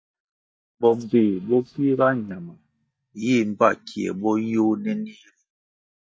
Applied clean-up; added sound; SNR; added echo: neural mask model DeepFilterNet 3.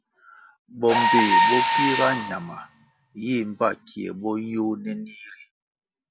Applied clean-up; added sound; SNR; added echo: none; Mechanisms; -2 dB; none.